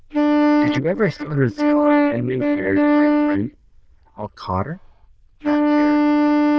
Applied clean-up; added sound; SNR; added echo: neural diffusion model UNIVERSE++.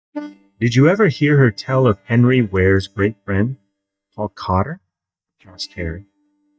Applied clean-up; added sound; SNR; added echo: neural mask model DeepFilterNet 3.